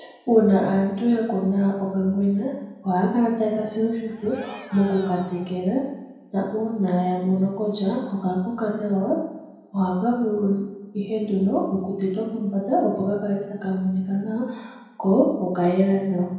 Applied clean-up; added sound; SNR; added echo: none; Cheering; 18 dB; reverberation time 0.9 s.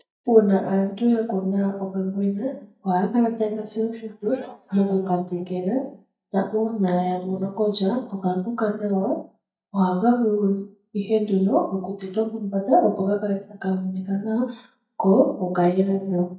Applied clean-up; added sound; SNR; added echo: neural mask model DeepFilterNet 3.